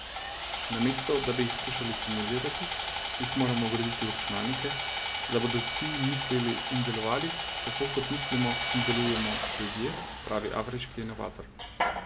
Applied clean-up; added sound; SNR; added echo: none; Sawing; 0 dB; none.